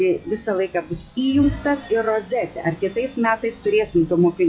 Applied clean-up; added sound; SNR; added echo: classical method WPE with log-MMSE.